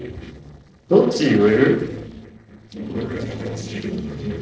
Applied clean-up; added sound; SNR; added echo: neural separator model SepFormer DNS4.